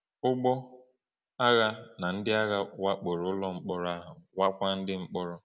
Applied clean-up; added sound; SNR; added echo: none; none; none; none.